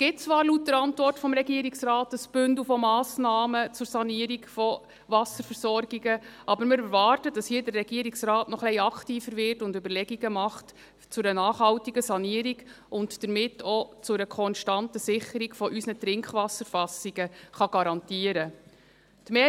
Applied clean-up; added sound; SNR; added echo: none; none; none; none.